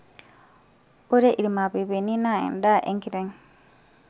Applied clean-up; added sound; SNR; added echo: none; none; none; none.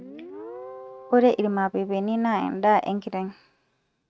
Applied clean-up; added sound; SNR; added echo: neural mask model RNNoise.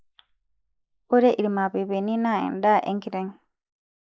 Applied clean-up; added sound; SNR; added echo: neural mask model Resemble Enhance denoiser.